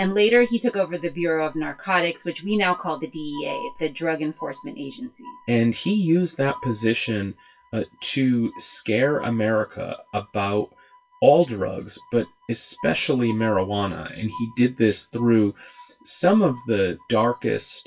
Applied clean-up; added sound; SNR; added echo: classical method WPE with log-MMSE.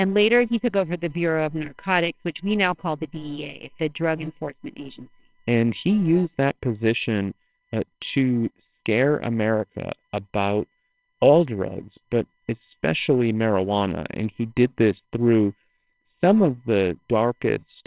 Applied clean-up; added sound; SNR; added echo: neural separator model SepFormer WHAMR!.